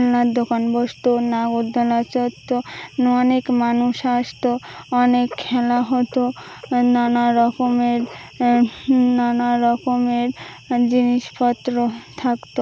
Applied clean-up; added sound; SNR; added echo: none; none; none; none.